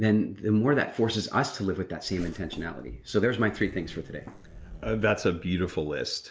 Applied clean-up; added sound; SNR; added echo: none; Zipper (clothing); 17 dB; none.